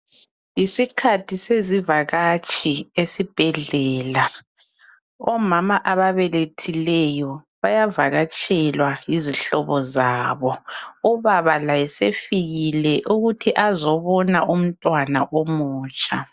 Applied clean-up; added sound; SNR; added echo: none; none; none; none.